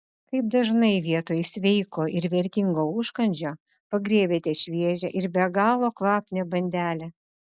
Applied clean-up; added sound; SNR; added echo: none; none; none; none.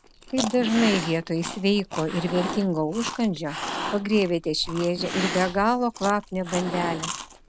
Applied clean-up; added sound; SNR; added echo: none; Cat + Chewing, mastication; 8 dB; none.